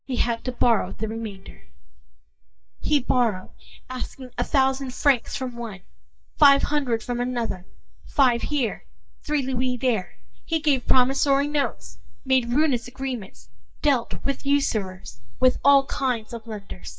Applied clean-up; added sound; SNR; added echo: neural mask model DeepFilterNet 3.